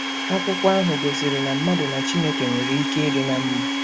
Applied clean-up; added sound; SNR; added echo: none; Domestic sounds, home sounds; 2 dB; none.